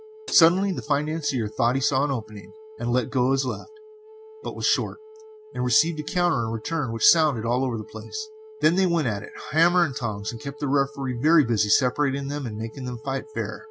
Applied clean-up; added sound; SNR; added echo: none; Wind instrument, woodwind instrument + Hi-hat; 19 dB; none.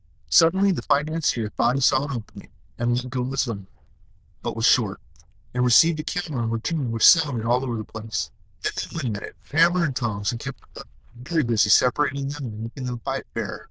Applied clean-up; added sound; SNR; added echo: neural diffusion model UNIVERSE++.